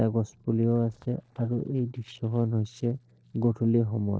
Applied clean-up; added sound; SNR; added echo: neural separator model SepFormer DNS4.